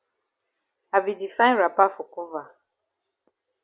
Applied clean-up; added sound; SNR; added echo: none; none; none; none.